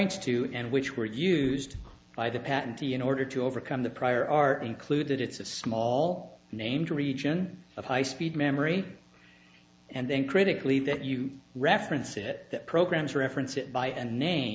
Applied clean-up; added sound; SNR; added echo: none; none; none; none.